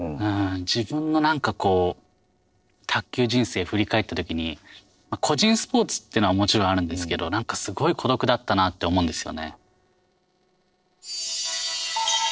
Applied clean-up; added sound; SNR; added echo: neural separator model SepFormer DNS4.